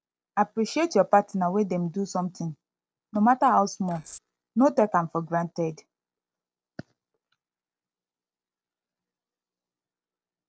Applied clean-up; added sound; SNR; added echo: neural separator model SepFormer DNS4.